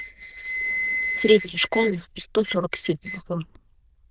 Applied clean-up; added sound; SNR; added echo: neural diffusion model UNIVERSE++.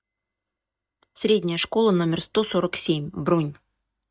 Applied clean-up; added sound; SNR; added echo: neural mask model DeepFilterNet 3.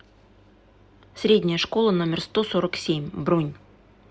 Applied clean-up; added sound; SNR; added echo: none; none; none; none.